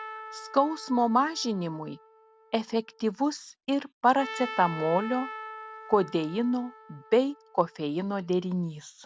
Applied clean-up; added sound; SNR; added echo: none; Trumpet; 15 dB; none.